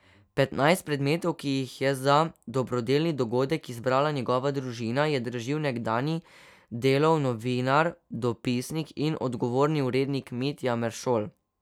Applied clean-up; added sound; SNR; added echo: none; none; none; none.